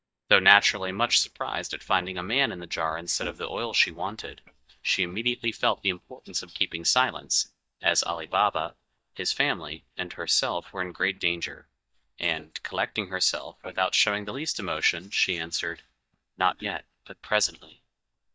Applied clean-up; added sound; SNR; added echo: neural mask model DeepFilterNet 3.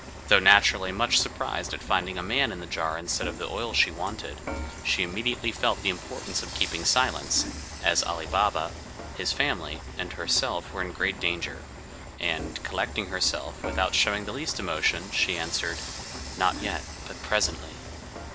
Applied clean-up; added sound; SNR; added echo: none; Frying (food) / Dishes, pots, and pans; 10 dB; none.